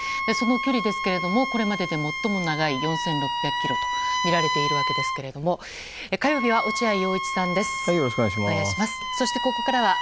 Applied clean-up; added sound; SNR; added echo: none; Wind instrument, woodwind instrument; 2 dB; none.